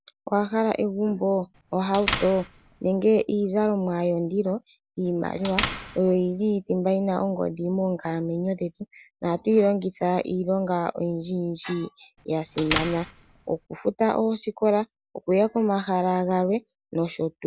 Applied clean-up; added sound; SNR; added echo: none; Door; 6 dB; none.